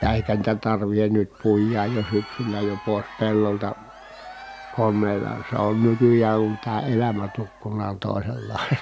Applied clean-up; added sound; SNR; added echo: none; Crowd; 18 dB; none.